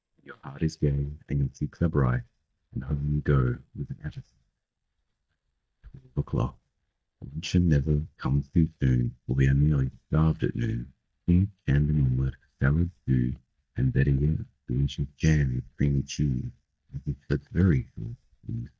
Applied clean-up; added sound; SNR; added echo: neural mask model DeepFilterNet 3.